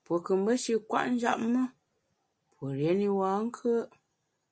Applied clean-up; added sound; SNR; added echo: none; none; none; none.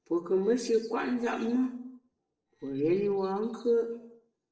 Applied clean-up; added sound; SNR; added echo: neural separator model SepFormer DNS4.